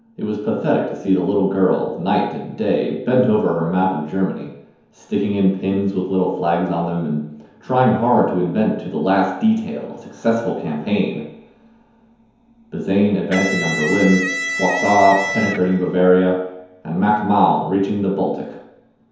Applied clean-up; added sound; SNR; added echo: none; Electric guitar; 5 dB; reverberation time 0.9 s.